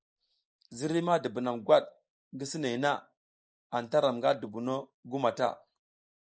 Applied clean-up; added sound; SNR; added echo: neural mask model Resemble Enhance denoiser.